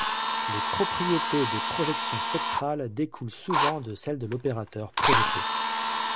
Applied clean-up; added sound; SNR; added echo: none; Drill; -4 dB; none.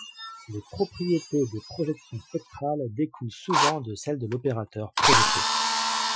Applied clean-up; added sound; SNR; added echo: classical method Wiener filter.